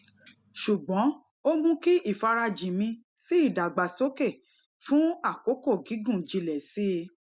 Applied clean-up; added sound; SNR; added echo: none; none; none; none.